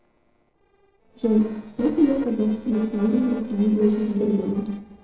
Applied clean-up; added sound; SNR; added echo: neural separator model SepFormer DNS4.